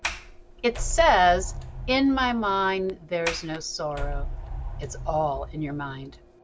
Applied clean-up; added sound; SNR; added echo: none; Sliding door; 8 dB; none.